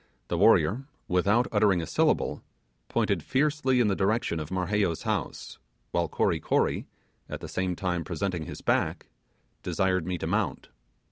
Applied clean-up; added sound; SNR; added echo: none; none; none; none.